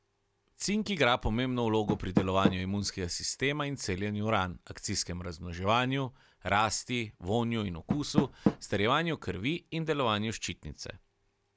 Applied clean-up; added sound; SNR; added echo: none; Door; 7 dB; none.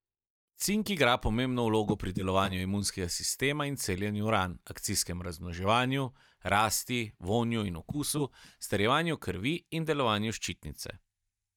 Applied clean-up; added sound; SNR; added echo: neural mask model DeepFilterNet 3.